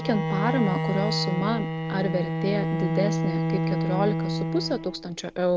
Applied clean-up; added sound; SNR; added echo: none; Bowed string instrument; -1 dB; none.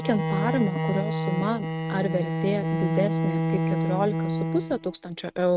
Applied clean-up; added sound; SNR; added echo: neural mask model RNNoise.